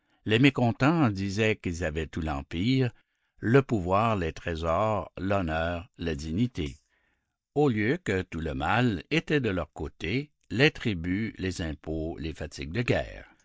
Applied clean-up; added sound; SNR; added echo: neural mask model DeepFilterNet 3.